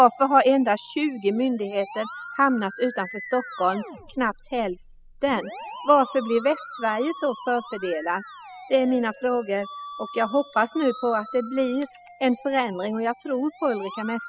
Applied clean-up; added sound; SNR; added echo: classical method spectral subtraction.